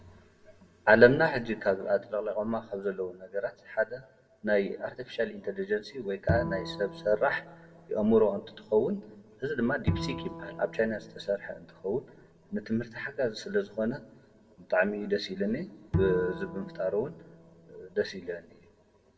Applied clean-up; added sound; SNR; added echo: none; Bowed string instrument; 8 dB; reverberation time 1.0 s.